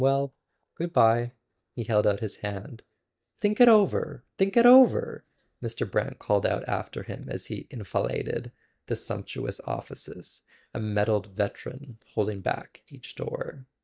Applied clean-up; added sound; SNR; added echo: neural mask model DeepFilterNet 3.